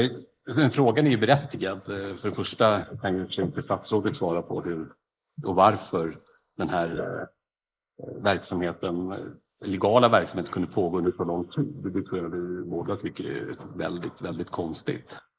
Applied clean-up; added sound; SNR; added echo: neural mask model Resemble Enhance denoiser.